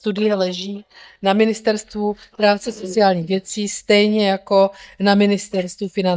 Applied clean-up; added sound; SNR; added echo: neural mask model DeepFilterNet 3.